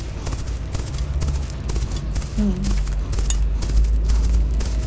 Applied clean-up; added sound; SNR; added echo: none; Livestock, farm animals, working animals; 10 dB; none.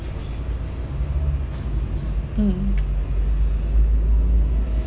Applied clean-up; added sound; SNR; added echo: none; none; none; none.